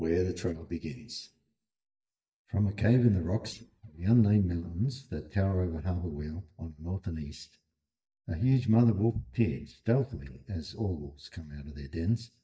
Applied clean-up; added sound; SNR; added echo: neural mask model DeepFilterNet 3.